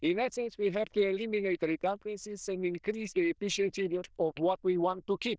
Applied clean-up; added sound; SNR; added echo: neural diffusion model UNIVERSE++.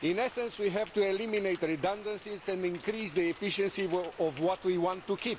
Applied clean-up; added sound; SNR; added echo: none; Rain; 18 dB; none.